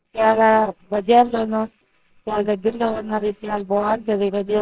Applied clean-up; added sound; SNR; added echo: neural separator model SepFormer WHAMR!.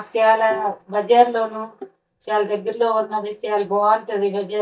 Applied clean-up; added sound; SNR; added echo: neural mask model DeepFilterNet 3.